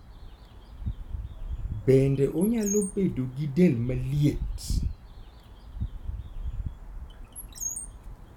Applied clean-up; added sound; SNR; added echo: none; Bird; 7 dB; none.